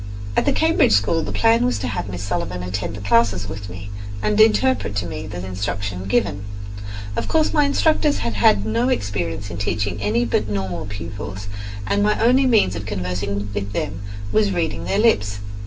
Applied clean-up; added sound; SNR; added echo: none; none; none; reverberation time 0.2 s.